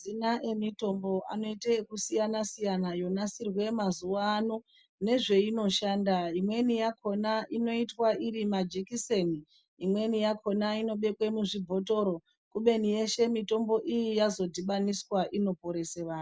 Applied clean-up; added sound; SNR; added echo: none; none; none; none.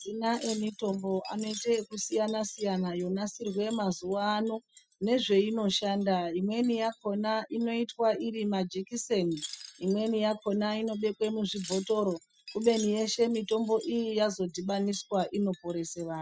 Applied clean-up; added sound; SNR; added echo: classical method spectral subtraction.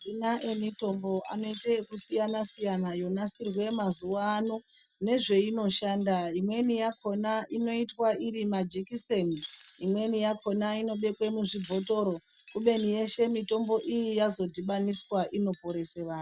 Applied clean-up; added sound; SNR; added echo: none; Wind chime; 20 dB; none.